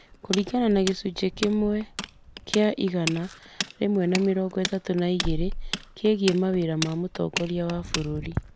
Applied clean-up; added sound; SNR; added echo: none; Tools + Wind / Car; 8 dB; none.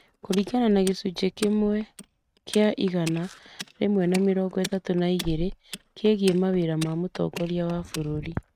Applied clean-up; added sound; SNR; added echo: neural mask model RNNoise.